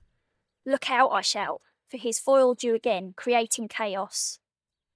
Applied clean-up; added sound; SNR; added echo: neural mask model DeepFilterNet 3.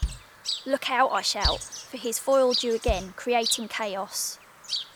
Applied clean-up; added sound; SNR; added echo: none; Bass drum + Chirp, tweet; 6 dB; none.